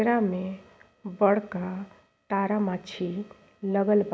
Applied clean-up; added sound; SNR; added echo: none; none; none; none.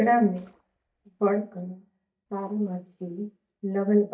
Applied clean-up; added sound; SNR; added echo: neural mask model DeepFilterNet 3.